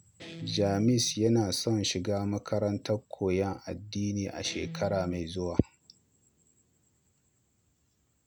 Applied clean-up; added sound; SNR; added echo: none; Guitar; 16 dB; none.